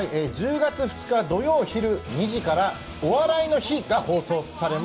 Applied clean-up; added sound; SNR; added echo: none; none; none; none.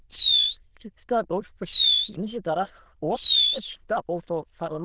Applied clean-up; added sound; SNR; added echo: neural diffusion model UNIVERSE++.